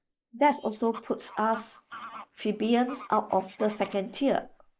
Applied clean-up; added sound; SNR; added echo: neural mask model Resemble Enhance denoiser.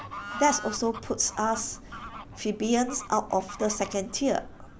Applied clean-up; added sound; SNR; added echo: none; Bird / Fowl; 12 dB; none.